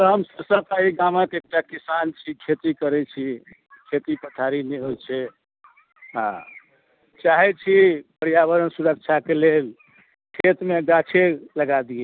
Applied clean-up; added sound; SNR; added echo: none; none; none; none.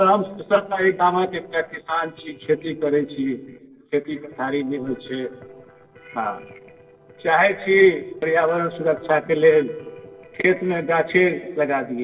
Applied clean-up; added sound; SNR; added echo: neural separator model SepFormer DNS4.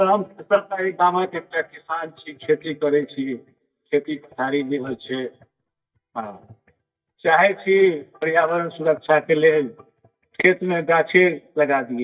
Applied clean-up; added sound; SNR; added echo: neural mask model DeepFilterNet 3.